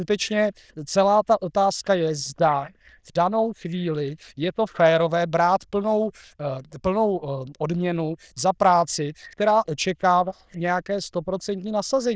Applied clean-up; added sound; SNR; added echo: neural diffusion model UNIVERSE++.